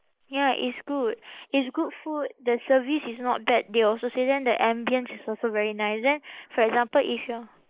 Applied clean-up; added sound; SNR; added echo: neural mask model Resemble Enhance denoiser.